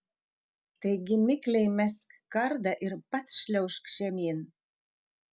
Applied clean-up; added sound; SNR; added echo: none; none; none; none.